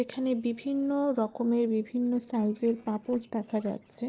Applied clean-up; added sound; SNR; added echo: neural separator model SepFormer DNS4.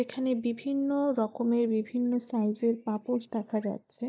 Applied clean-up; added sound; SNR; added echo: neural mask model DeepFilterNet 3.